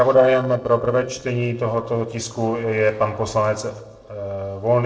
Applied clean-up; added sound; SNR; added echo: neural separator model SepFormer DNS4.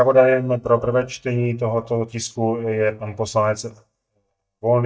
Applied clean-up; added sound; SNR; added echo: neural mask model DeepFilterNet 3.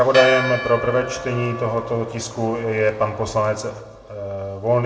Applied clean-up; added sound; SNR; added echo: none; Church bell; 8 dB; reverberation time 0.8 s.